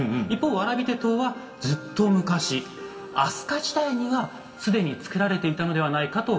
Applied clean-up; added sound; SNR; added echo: none; none; none; reverberation time 1.4 s.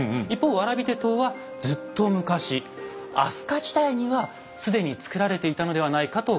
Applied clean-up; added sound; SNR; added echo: none; none; none; none.